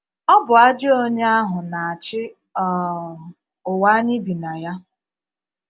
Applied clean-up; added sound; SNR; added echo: none; none; none; none.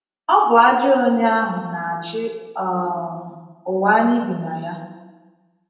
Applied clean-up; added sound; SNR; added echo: none; none; none; reverberation time 1.0 s.